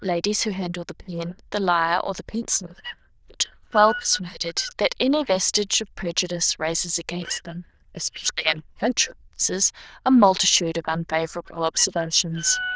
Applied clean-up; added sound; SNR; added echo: neural diffusion model UNIVERSE++.